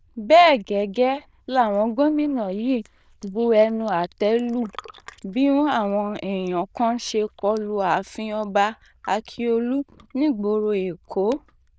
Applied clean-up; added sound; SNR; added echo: neural diffusion model UNIVERSE++.